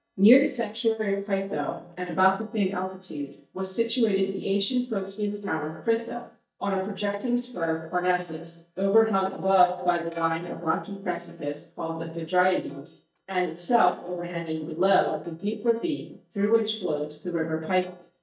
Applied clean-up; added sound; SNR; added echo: neural mask model DeepFilterNet 3.